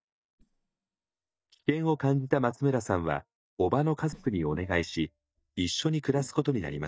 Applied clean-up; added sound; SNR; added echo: neural mask model DeepFilterNet 3.